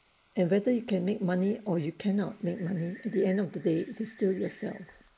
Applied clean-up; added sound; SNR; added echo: neural mask model Resemble Enhance denoiser.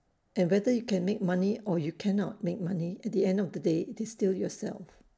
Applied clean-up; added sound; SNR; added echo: none; none; none; none.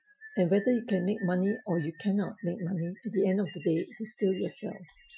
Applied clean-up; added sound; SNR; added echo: classical method Wiener filter.